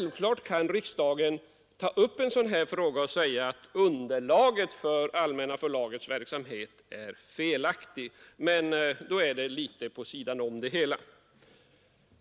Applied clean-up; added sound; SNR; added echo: none; none; none; none.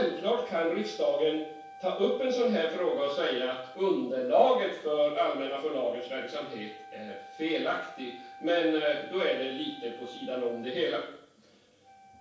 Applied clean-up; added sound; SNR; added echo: none; Wind instrument, woodwind instrument; 19 dB; reverberation time 0.7 s.